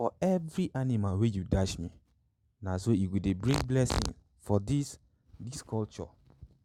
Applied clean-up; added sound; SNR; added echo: none; none; none; none.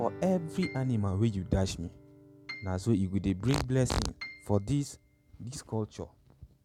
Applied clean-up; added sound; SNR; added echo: none; Piano + Guitar; 17 dB; none.